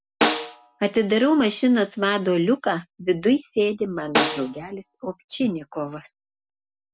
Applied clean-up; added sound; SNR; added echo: none; Snare drum; 4 dB; none.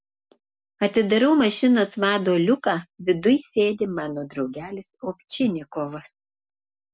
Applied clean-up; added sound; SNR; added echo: none; none; none; none.